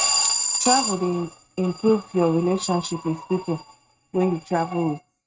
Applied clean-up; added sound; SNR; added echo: neural mask model RNNoise.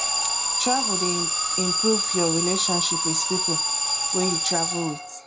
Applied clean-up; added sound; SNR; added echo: none; Alarm; -4 dB; none.